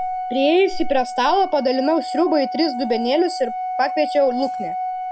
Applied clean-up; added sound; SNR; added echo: none; Organ; 6 dB; none.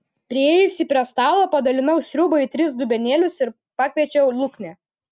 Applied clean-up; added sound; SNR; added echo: none; none; none; none.